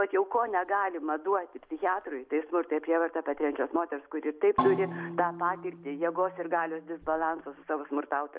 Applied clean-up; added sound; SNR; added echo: none; Percussion; 8 dB; none.